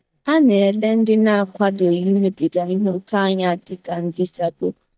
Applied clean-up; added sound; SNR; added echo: neural mask model DeepFilterNet 3.